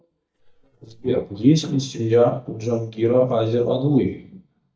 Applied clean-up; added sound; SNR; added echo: neural mask model DeepFilterNet 3.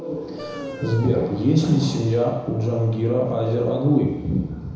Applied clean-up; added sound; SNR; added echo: none; Wind instrument, woodwind instrument; 17 dB; reverberation time 1.0 s.